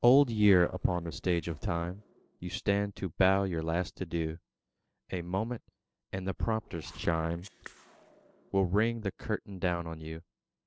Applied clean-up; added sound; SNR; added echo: neural separator model SepFormer DNS4.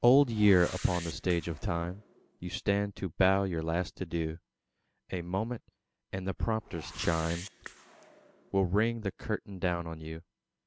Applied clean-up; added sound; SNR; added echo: none; Whoosh, swoosh, swish; 18 dB; none.